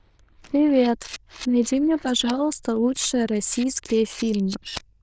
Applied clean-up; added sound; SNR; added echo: neural diffusion model UNIVERSE++.